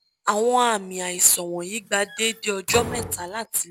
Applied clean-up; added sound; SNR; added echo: none; Slam; 11 dB; none.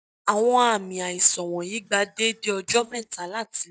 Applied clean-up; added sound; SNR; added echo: neural mask model DeepFilterNet 3.